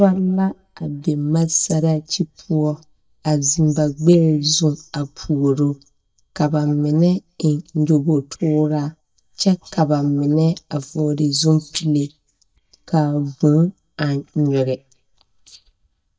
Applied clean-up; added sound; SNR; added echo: neural mask model DeepFilterNet 3.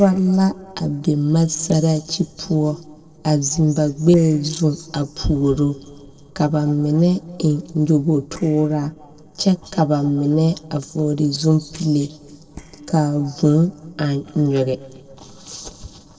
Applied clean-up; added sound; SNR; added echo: neural separator model SepFormer DNS4.